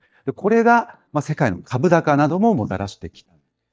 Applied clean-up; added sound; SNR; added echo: neural mask model DeepFilterNet 3.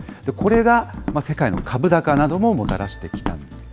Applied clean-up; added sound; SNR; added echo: none; Walk, footsteps; 10 dB; none.